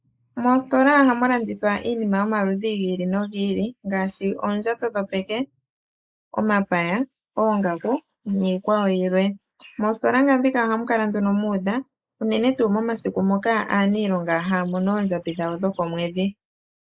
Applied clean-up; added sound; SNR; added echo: neural mask model Resemble Enhance denoiser.